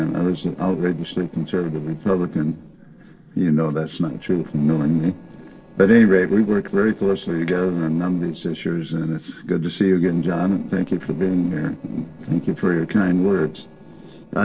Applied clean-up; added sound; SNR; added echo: neural separator model SepFormer DNS4.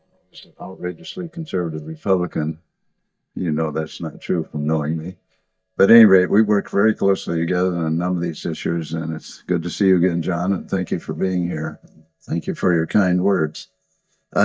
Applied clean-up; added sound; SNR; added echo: neural mask model DeepFilterNet 3.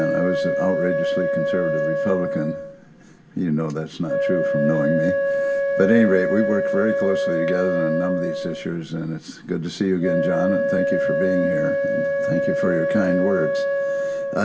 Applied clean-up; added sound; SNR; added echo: none; Wind instrument, woodwind instrument; -1 dB; reverberation time 0.1 s.